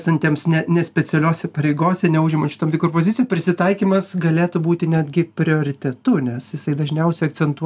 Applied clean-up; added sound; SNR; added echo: none; none; none; none.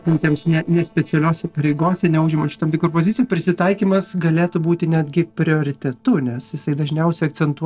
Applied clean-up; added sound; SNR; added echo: neural separator model SepFormer DNS4.